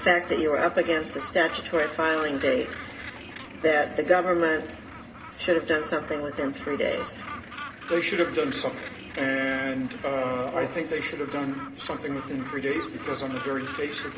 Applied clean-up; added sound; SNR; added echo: none; Gull, seagull; 13 dB; reverberation time 0.2 s.